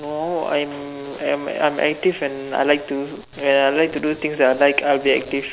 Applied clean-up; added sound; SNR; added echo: none; none; none; none.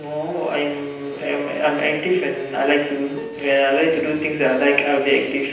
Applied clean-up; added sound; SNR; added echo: none; Plucked string instrument; 18 dB; reverberation time 0.9 s.